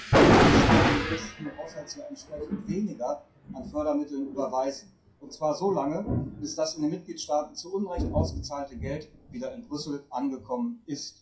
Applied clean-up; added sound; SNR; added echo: classical method WPE with log-MMSE.